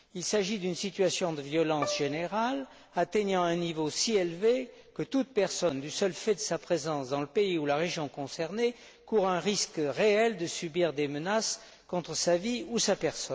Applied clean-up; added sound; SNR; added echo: none; Bowed string instrument; 15 dB; none.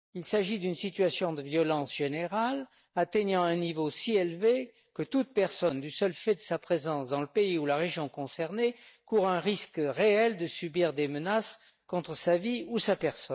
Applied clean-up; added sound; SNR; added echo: neural mask model DeepFilterNet 3.